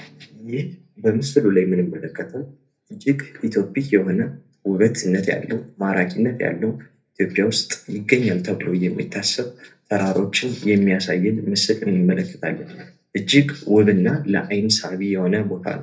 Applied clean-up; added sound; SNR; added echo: none; none; none; reverberation time 0.3 s.